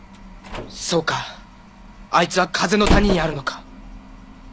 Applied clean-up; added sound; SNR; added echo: none; Slam; 4 dB; none.